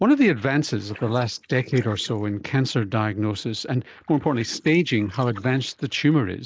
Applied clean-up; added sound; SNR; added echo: neural mask model Resemble Enhance denoiser.